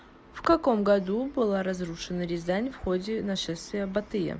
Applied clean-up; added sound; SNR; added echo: none; none; none; none.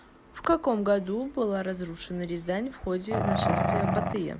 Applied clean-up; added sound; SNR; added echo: none; Growling; -2 dB; none.